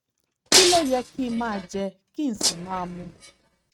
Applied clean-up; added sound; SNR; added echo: neural mask model RNNoise.